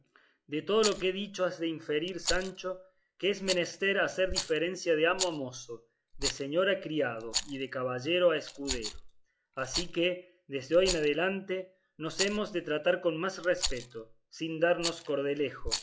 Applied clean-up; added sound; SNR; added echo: classical method log-MMSE.